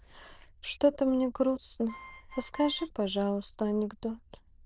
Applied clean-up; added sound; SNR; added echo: neural diffusion model UNIVERSE++.